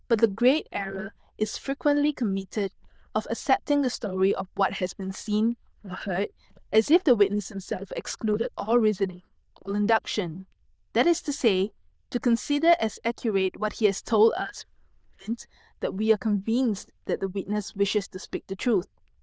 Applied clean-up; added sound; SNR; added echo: neural diffusion model UNIVERSE++.